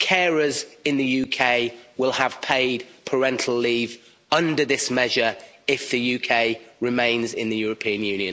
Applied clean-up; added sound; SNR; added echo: none; none; none; none.